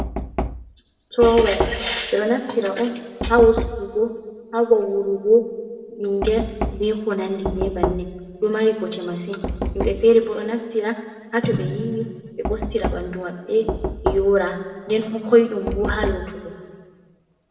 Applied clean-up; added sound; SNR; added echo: none; Knock; 8 dB; reverberation time 1.5 s.